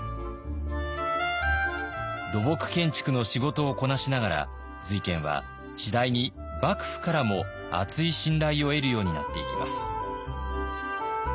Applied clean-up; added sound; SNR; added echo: none; none; none; none.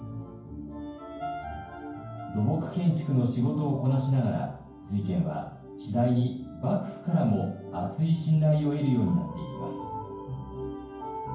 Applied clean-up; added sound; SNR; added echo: none; none; none; reverberation time 0.9 s.